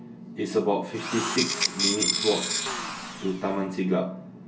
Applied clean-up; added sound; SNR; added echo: none; Tools; 0 dB; reverberation time 0.2 s.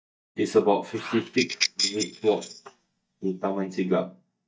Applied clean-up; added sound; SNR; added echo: neural mask model DeepFilterNet 3.